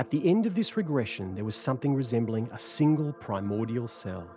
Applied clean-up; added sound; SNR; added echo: none; none; none; none.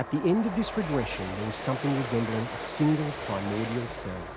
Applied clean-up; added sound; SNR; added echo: none; Train; 7 dB; none.